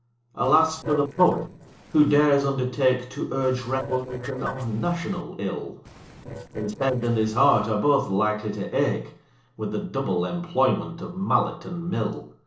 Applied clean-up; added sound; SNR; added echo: neural separator model SepFormer DNS4.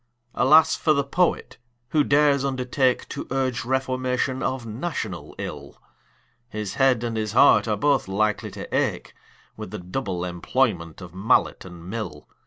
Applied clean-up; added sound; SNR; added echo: none; none; none; none.